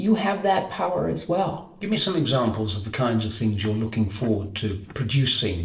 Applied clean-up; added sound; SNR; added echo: neural separator model SepFormer DNS4.